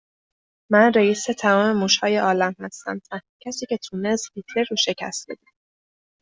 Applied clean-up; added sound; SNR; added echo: none; none; none; none.